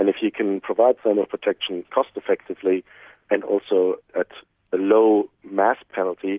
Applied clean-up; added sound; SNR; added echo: none; none; none; none.